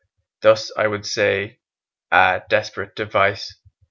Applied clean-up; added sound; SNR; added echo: none; none; none; none.